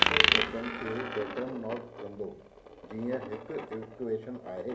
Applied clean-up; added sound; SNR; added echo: none; Coin (dropping); -4 dB; reverberation time 0.3 s.